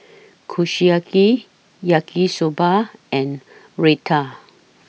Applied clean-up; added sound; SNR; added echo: none; none; none; none.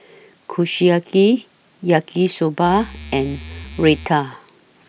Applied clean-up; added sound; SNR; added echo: none; Musical instrument; 15 dB; none.